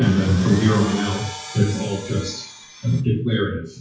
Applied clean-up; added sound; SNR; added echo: classical method WPE with log-MMSE.